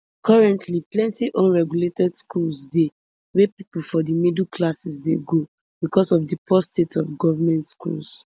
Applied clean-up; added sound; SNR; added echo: none; none; none; none.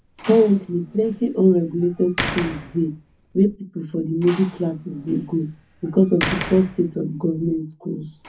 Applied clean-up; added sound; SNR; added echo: none; Slam; 13 dB; reverberation time 0.3 s.